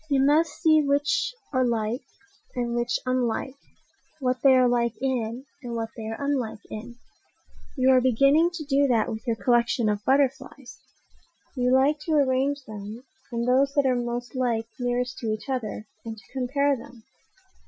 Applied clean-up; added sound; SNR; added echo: classical method Wiener filter.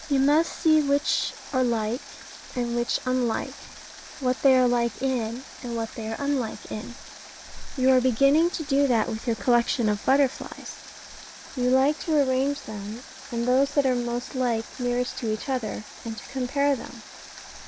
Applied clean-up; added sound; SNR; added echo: none; Water; 17 dB; none.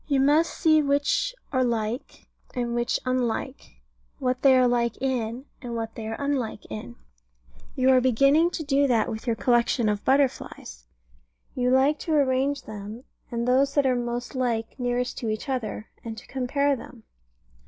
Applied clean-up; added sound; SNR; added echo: none; none; none; none.